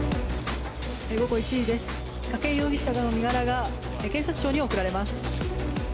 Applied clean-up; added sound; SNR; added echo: none; none; none; none.